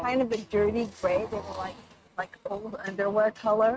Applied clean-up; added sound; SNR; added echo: neural mask model RNNoise.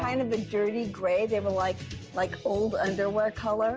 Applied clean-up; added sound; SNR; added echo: none; none; none; none.